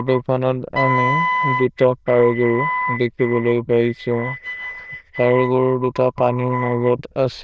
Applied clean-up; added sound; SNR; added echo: neural diffusion model UNIVERSE++.